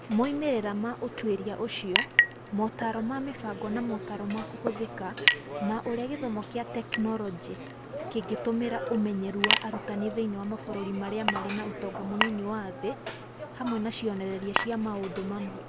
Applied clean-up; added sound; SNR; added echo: none; Chink, clink; 2 dB; none.